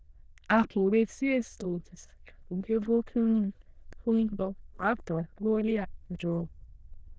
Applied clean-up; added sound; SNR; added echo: neural diffusion model UNIVERSE++.